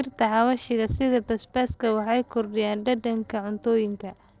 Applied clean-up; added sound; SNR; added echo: neural separator model SepFormer DNS4.